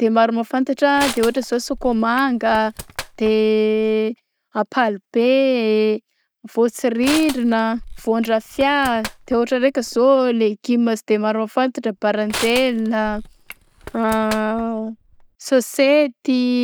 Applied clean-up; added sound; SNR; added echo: none; Crushing; 15 dB; none.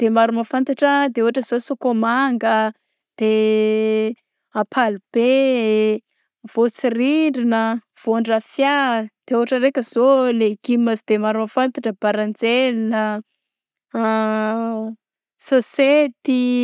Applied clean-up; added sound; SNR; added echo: none; none; none; none.